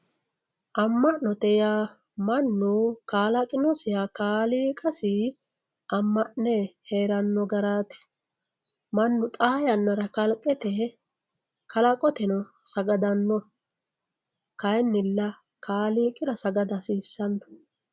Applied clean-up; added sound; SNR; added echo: none; none; none; none.